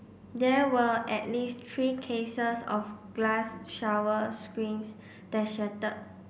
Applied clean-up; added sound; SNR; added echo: none; none; none; none.